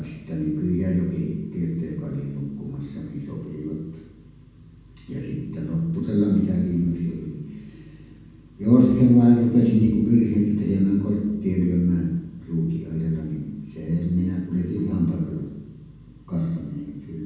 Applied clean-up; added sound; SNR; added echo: none; none; none; reverberation time 1.1 s.